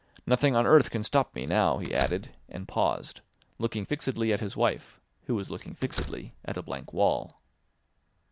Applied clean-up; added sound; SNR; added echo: none; Slam; 12 dB; none.